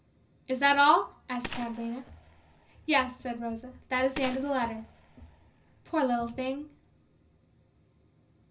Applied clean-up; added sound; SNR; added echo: none; Gunshot, gunfire; 14 dB; reverberation time 0.4 s.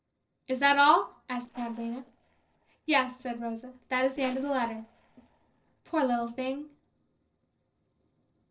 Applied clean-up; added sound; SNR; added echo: neural separator model SepFormer DNS4.